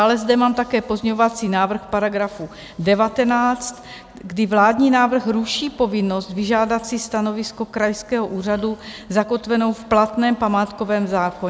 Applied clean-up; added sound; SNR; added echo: none; none; none; none.